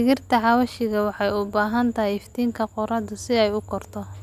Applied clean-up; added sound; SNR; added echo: none; none; none; none.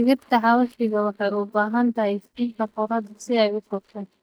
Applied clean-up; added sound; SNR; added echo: neural mask model DeepFilterNet 3.